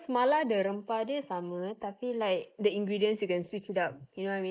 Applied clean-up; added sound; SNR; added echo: neural mask model Resemble Enhance denoiser.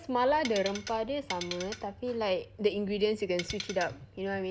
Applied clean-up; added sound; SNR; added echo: none; Tools; 11 dB; none.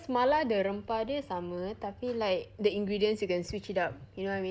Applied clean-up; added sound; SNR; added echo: none; none; none; none.